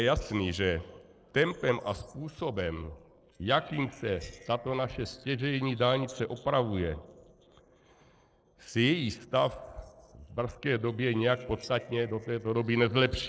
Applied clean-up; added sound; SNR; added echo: neural separator model SepFormer DNS4.